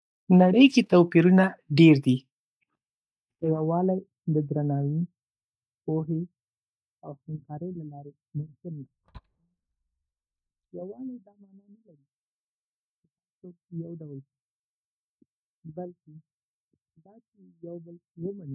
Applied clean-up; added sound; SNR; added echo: neural mask model DeepFilterNet 3.